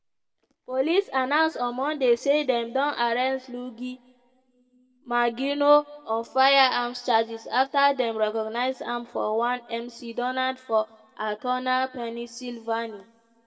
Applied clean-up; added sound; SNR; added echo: none; none; none; reverberation time 1.9 s.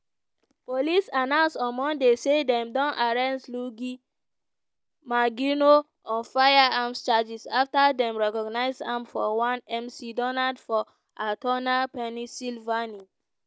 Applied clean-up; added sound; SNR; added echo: none; none; none; none.